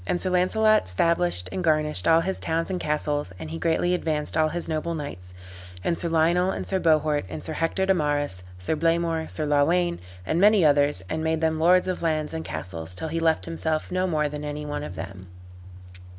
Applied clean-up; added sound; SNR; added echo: none; none; none; none.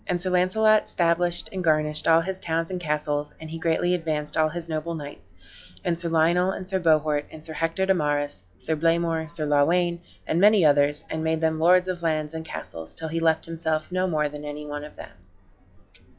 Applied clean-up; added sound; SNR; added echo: classical method log-MMSE.